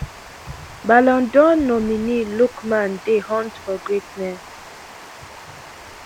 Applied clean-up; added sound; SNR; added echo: none; Water; 17 dB; none.